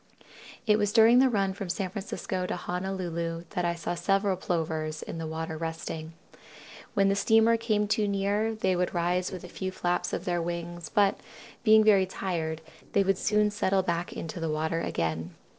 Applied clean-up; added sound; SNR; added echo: neural separator model SepFormer DNS4.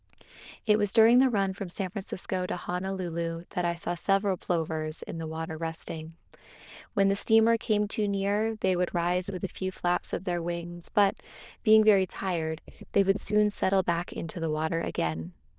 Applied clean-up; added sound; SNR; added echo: neural diffusion model UNIVERSE++.